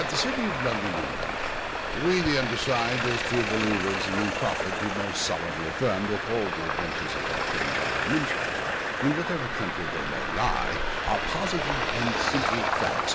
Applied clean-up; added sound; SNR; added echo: none; Traffic noise, roadway noise; -2 dB; none.